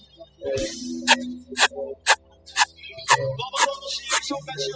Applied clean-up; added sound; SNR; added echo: classical method spectral subtraction.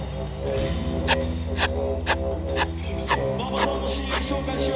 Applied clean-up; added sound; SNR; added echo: none; Writing + Musical instrument; -2 dB; none.